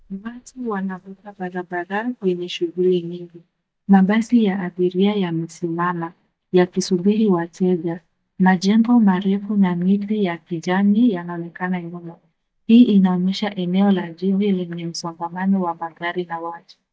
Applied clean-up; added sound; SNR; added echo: neural mask model DeepFilterNet 3.